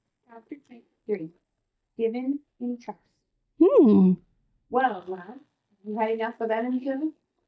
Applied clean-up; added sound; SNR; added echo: neural mask model DeepFilterNet 3.